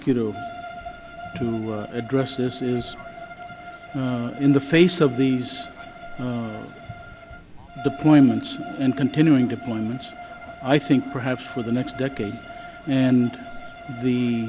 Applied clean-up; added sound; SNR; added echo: none; Bowed string instrument; 16 dB; none.